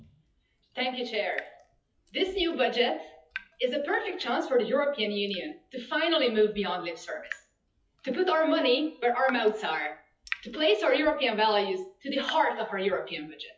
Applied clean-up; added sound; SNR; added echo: classical method WPE with log-MMSE.